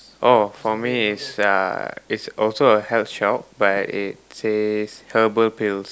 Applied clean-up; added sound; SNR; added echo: none; none; none; none.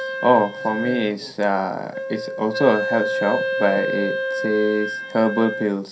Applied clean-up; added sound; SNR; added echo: none; Wind instrument, woodwind instrument; 5 dB; reverberation time 0.3 s.